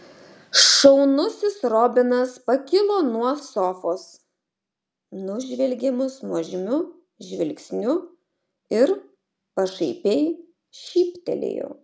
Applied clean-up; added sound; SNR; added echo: none; none; none; none.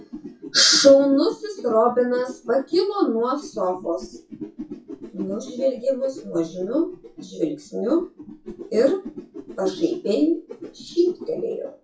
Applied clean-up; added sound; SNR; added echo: classical method WPE with log-MMSE.